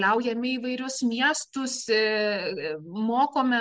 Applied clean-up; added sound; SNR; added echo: none; none; none; none.